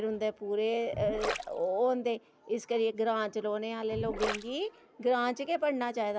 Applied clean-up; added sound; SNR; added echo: none; Gurgling; 6 dB; none.